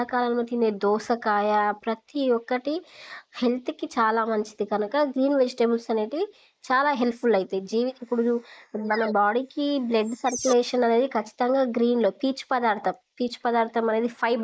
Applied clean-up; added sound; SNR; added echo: neural mask model Resemble Enhance denoiser.